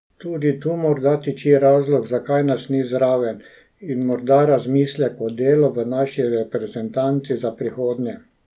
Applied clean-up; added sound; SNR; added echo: none; none; none; none.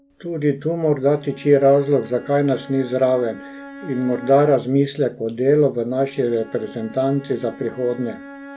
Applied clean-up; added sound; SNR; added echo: none; Bowed string instrument; 19 dB; none.